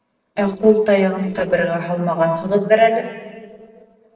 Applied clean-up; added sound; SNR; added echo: neural separator model SepFormer DNS4.